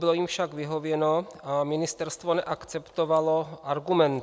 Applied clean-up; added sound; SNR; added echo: none; none; none; none.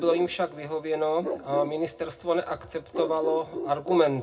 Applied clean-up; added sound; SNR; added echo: none; Bark; 10 dB; reverberation time 0.2 s.